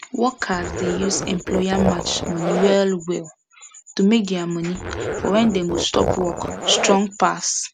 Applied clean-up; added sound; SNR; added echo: none; Zipper (clothing); 5 dB; none.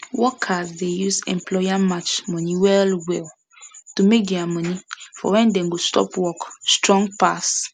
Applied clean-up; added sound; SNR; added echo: none; none; none; none.